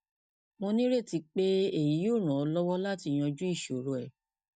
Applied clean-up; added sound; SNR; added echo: neural mask model DeepFilterNet 3.